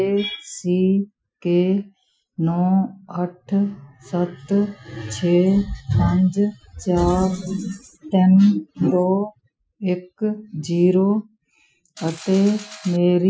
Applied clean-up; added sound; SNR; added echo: classical method Wiener filter.